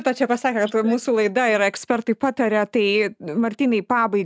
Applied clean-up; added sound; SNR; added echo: none; none; none; none.